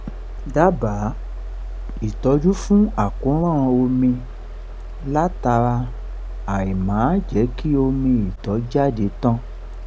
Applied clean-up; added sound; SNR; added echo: none; Mechanisms; 9 dB; none.